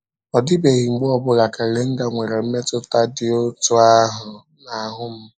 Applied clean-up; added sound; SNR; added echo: neural mask model Resemble Enhance denoiser.